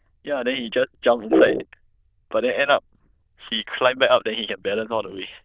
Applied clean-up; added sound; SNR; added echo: neural diffusion model UNIVERSE++.